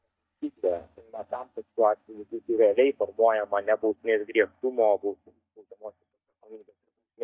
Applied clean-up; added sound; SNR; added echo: neural mask model DeepFilterNet 3.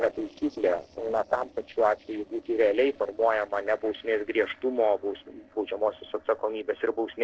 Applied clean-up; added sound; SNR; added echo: neural separator model SepFormer DNS4.